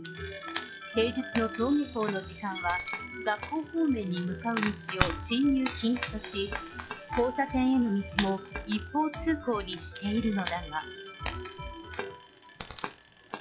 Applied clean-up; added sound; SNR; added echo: classical method log-MMSE.